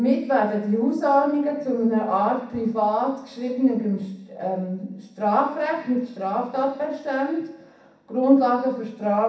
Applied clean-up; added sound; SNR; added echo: none; none; none; reverberation time 0.7 s.